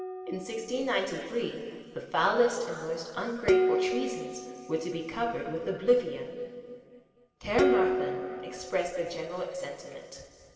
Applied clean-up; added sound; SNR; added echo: none; Dishes, pots, and pans; 3 dB; reverberation time 2.6 s.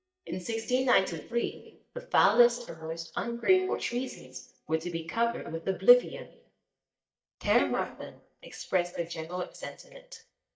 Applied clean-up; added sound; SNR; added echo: neural mask model DeepFilterNet 3.